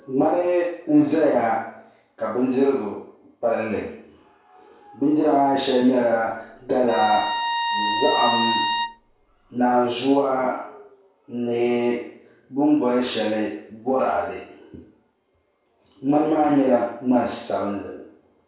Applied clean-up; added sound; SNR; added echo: none; Bowed string instrument; 3 dB; reverberation time 0.6 s.